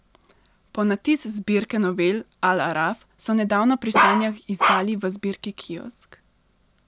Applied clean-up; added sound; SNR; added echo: none; Bark; -3 dB; none.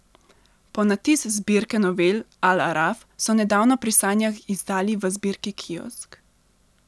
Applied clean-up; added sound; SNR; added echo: none; none; none; none.